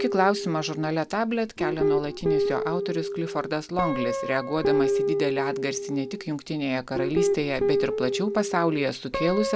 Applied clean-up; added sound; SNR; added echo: none; Guitar; 1 dB; none.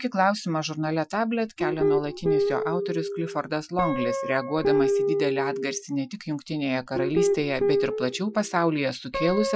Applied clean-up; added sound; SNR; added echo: classical method Wiener filter.